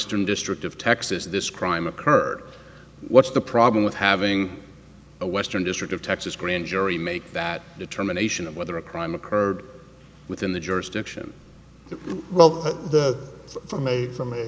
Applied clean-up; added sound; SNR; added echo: none; none; none; none.